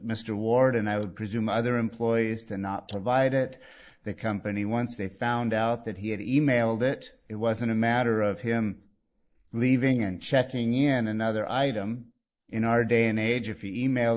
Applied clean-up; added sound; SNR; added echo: neural mask model Resemble Enhance denoiser.